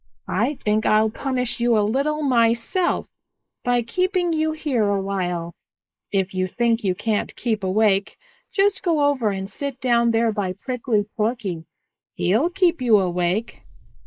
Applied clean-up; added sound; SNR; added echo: neural mask model Resemble Enhance denoiser.